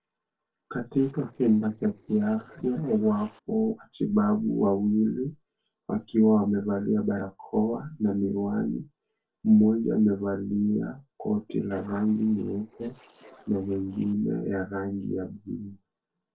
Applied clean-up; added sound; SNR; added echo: neural separator model SepFormer DNS4.